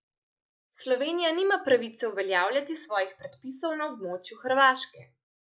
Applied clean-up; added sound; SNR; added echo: neural mask model Resemble Enhance denoiser.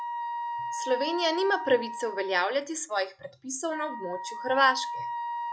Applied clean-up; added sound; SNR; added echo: none; Wind instrument, woodwind instrument; 6 dB; none.